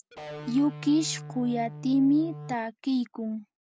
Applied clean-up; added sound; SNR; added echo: none; Electric guitar; 12 dB; none.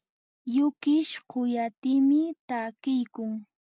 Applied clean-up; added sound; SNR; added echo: none; none; none; none.